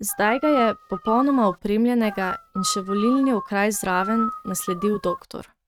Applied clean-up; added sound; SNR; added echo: neural mask model RNNoise.